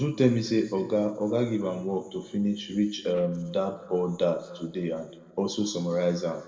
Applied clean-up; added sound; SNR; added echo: neural separator model SepFormer DNS4.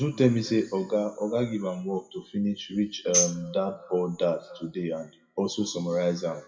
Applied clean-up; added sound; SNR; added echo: classical method WPE with log-MMSE.